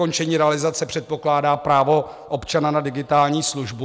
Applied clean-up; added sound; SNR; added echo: none; none; none; none.